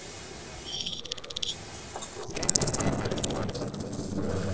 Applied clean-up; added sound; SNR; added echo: neural separator model SepFormer DNS4.